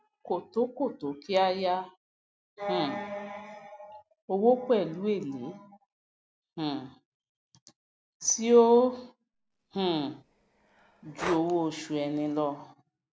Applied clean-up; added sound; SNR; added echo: none; Breathing; 13 dB; none.